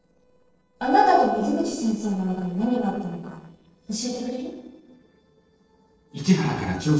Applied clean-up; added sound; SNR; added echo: neural separator model SepFormer DNS4.